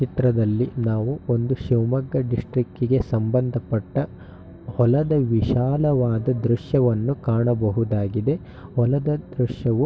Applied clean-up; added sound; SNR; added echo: none; none; none; none.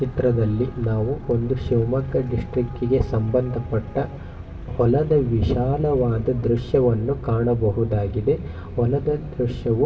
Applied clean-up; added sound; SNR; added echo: none; Traffic noise, roadway noise; 14 dB; reverberation time 0.8 s.